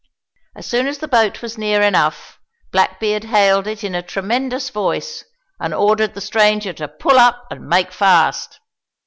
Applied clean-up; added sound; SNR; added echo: none; none; none; none.